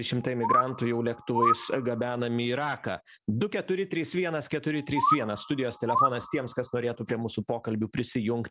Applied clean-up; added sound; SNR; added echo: none; Bird; 1 dB; none.